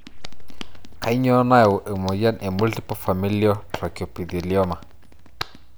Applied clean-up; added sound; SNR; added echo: none; Hands; 19 dB; none.